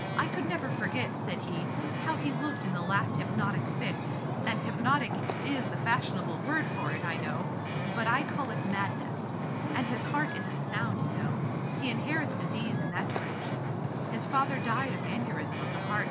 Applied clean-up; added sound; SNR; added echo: none; Wind / Ocean; -2 dB; none.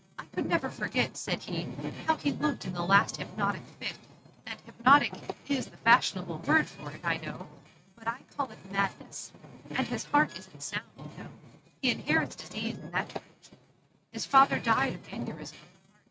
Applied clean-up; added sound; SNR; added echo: neural mask model RNNoise.